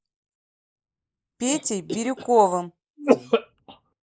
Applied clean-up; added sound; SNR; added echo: neural mask model Resemble Enhance denoiser.